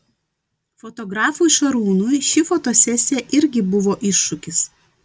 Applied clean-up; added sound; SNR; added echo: none; none; none; none.